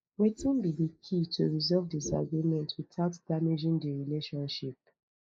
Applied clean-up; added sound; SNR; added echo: neural mask model Resemble Enhance denoiser.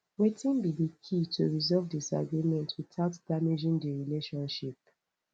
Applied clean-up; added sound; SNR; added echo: none; none; none; none.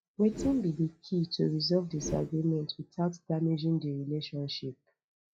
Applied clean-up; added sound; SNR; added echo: classical method log-MMSE.